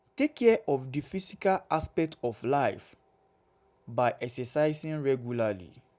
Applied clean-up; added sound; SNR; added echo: none; none; none; none.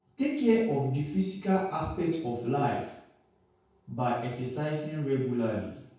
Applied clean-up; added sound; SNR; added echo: none; none; none; reverberation time 0.6 s.